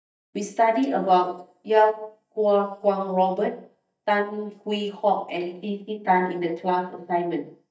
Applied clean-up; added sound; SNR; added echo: neural mask model DeepFilterNet 3.